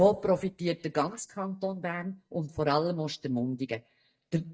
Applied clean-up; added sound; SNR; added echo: neural mask model DeepFilterNet 3.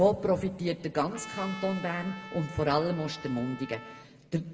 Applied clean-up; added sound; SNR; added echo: none; Trumpet; 15 dB; reverberation time 1.4 s.